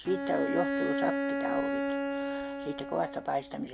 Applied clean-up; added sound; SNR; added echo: none; Bowed string instrument; -1 dB; none.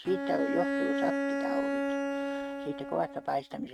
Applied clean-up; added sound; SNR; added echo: neural mask model RNNoise.